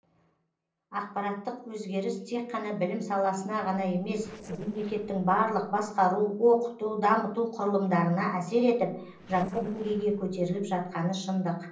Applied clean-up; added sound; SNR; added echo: neural separator model SepFormer DNS4.